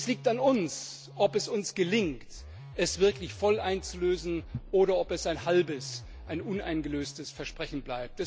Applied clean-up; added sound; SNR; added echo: none; Musical instrument; 15 dB; none.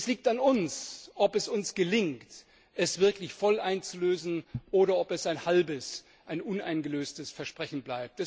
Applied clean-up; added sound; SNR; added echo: none; none; none; none.